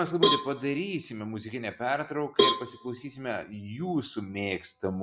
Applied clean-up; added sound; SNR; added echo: none; Cowbell; -1 dB; none.